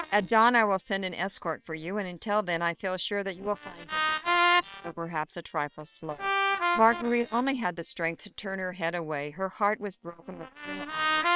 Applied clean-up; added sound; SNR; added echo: neural separator model SepFormer WHAM!.